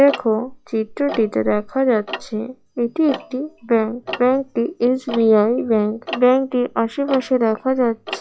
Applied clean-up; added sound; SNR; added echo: classical method log-MMSE.